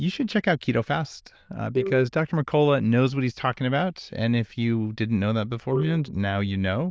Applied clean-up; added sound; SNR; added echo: neural diffusion model UNIVERSE++.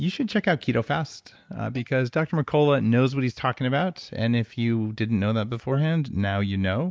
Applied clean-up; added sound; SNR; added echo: neural mask model Resemble Enhance denoiser.